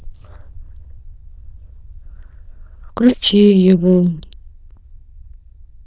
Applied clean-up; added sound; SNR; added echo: neural diffusion model UNIVERSE++.